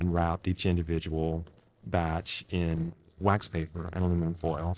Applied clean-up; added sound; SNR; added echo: neural separator model SepFormer DNS4.